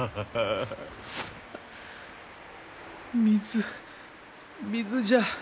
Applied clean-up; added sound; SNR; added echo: none; none; none; none.